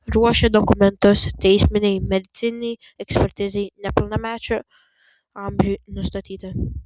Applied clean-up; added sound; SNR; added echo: none; none; none; none.